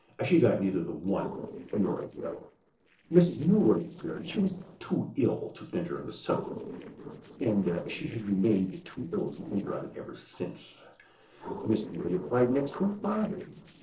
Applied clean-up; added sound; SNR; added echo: neural separator model SepFormer DNS4.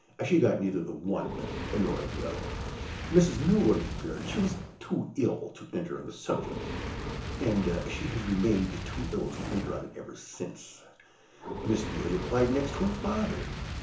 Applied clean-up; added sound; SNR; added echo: none; Fire; 7 dB; reverberation time 0.7 s.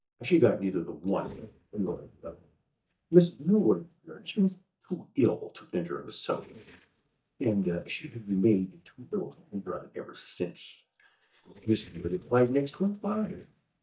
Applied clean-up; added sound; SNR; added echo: neural mask model DeepFilterNet 3.